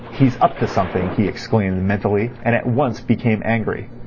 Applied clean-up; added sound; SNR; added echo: none; Thunder; 16 dB; none.